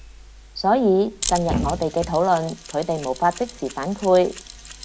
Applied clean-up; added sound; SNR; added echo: none; Thump, thud + Mechanisms; 11 dB; none.